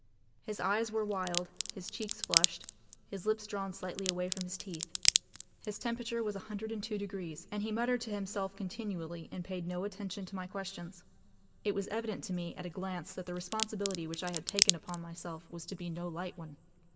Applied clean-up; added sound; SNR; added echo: none; Crack; -3 dB; reverberation time 1.9 s.